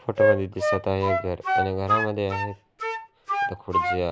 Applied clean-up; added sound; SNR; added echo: none; Wind instrument, woodwind instrument; -2 dB; none.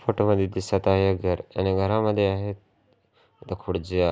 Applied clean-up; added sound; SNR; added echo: none; none; none; none.